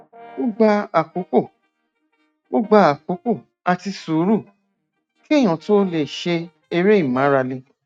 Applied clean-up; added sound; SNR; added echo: neural mask model RNNoise.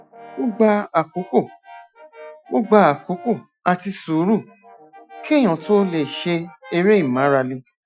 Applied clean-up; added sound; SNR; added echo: classical method Wiener filter.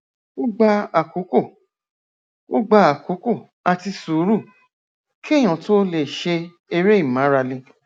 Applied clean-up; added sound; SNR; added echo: none; none; none; none.